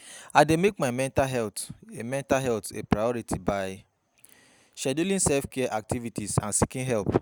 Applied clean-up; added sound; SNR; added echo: none; none; none; none.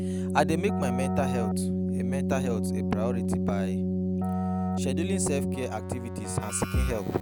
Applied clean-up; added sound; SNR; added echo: none; Bass drum + Keyboard (musical); -4 dB; none.